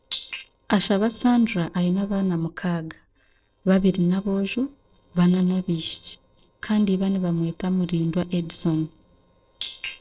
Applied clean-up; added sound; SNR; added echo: neural separator model SepFormer DNS4.